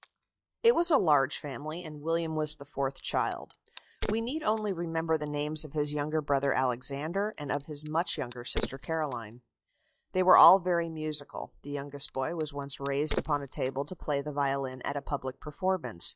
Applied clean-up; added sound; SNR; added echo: classical method log-MMSE.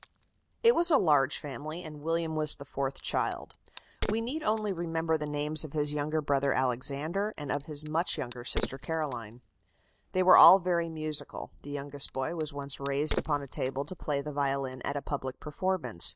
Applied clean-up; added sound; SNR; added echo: none; Crack; 14 dB; none.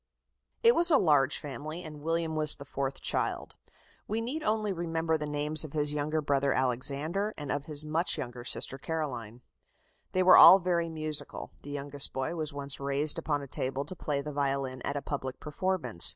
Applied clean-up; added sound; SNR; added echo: none; none; none; none.